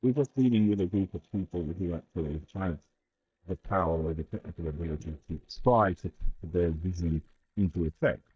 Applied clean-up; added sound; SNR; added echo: neural mask model DeepFilterNet 3.